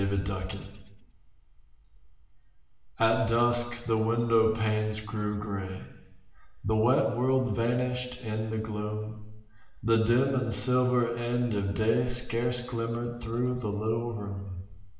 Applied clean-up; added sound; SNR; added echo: none; none; none; reverberation time 1.0 s.